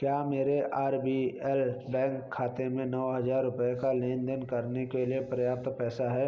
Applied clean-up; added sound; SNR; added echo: neural mask model Resemble Enhance denoiser.